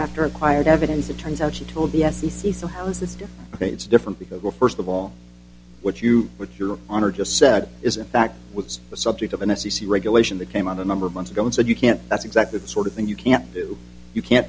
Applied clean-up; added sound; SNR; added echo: none; none; none; none.